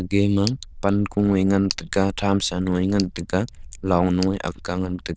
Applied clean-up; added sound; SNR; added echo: neural diffusion model UNIVERSE++.